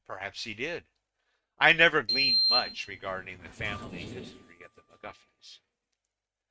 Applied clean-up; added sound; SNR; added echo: neural mask model RNNoise.